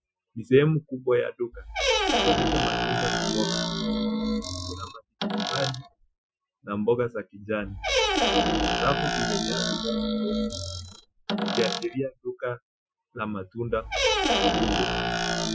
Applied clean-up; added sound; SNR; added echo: classical method Wiener filter.